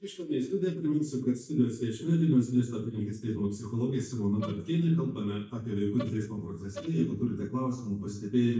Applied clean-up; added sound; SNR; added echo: neural mask model DeepFilterNet 3.